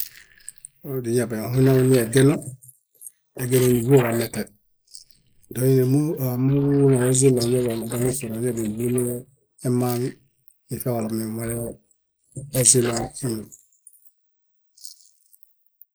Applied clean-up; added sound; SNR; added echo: neural mask model Resemble Enhance denoiser.